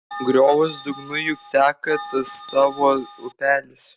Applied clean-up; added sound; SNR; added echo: none; Bell; 16 dB; none.